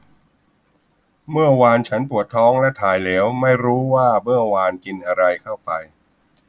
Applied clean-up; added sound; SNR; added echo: none; none; none; none.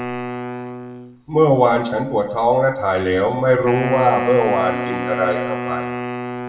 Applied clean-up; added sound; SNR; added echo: none; Wind instrument, woodwind instrument; 8 dB; reverberation time 0.5 s.